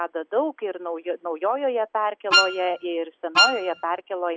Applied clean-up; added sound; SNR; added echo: none; Wind instrument, woodwind instrument; -4 dB; none.